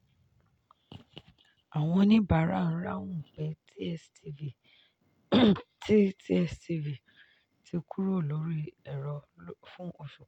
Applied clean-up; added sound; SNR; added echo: none; none; none; none.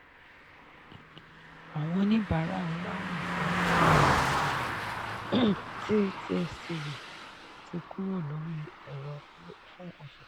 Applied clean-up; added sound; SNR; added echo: none; Car passing by; -1 dB; none.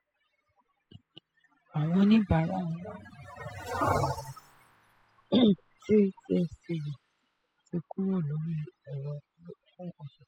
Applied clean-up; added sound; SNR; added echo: classical method spectral subtraction.